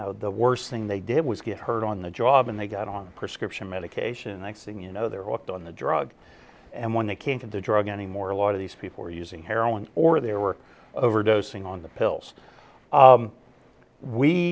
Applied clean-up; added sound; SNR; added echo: none; none; none; none.